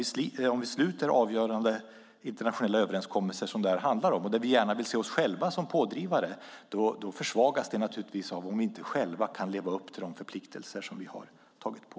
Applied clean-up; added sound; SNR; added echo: none; none; none; none.